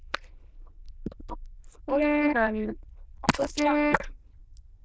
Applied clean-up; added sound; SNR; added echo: neural diffusion model UNIVERSE++.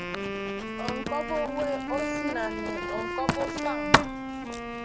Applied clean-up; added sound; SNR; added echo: none; Writing + Wind instrument, woodwind instrument; -5 dB; none.